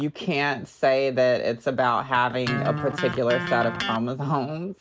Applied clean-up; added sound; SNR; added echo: none; Electric guitar; 7 dB; none.